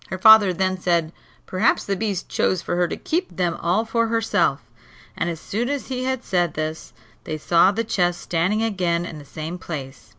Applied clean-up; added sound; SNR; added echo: none; none; none; none.